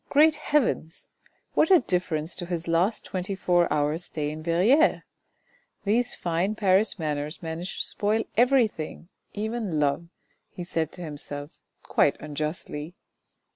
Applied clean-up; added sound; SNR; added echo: none; none; none; none.